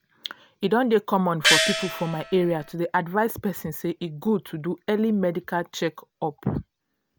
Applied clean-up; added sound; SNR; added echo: none; Gong; -1 dB; none.